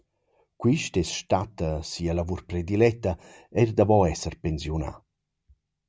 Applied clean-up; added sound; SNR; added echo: none; none; none; none.